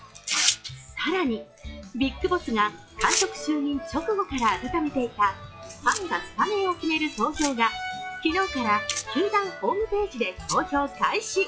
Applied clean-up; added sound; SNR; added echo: classical method log-MMSE.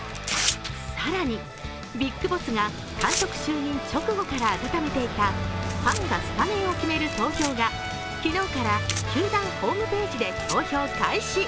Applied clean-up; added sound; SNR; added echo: none; Tearing + Car passing by; 7 dB; none.